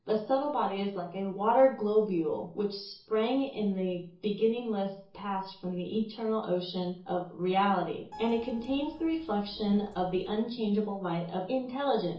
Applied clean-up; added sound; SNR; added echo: neural separator model SepFormer DNS4.